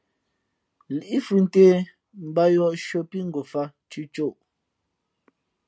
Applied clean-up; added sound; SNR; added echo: none; none; none; none.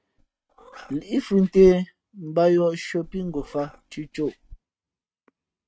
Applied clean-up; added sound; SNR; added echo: neural mask model RNNoise.